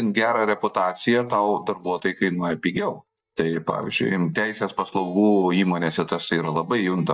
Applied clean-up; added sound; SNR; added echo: neural mask model DeepFilterNet 3.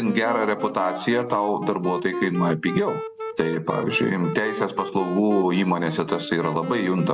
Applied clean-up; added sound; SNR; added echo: none; Wind instrument, woodwind instrument; 10 dB; none.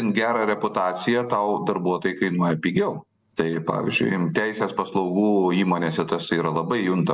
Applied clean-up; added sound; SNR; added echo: none; none; none; none.